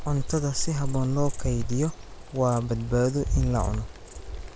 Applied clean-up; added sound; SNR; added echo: none; Insect; 6 dB; none.